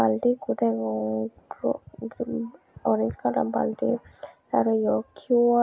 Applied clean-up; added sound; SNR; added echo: none; none; none; none.